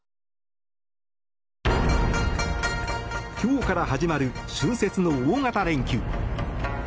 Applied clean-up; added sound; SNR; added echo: none; none; none; none.